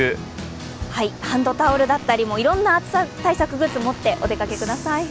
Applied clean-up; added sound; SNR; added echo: none; Fart; 19 dB; none.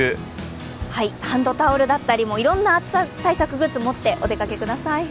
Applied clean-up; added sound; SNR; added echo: none; none; none; none.